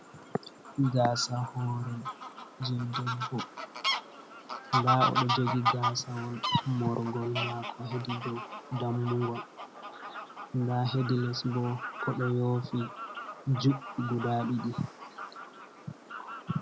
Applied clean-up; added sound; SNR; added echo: none; Fowl; 4 dB; none.